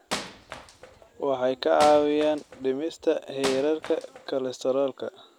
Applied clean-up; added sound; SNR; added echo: none; Wood; 13 dB; none.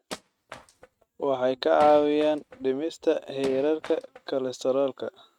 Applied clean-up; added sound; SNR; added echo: neural mask model RNNoise.